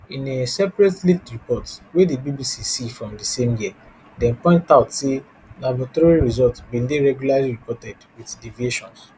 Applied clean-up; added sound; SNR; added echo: none; none; none; none.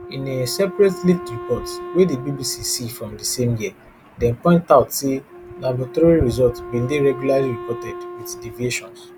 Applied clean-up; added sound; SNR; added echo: none; Wind instrument, woodwind instrument; 14 dB; none.